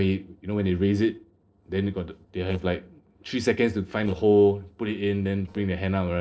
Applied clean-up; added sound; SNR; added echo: neural separator model SepFormer DNS4.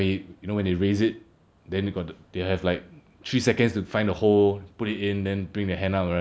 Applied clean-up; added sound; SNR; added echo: none; none; none; none.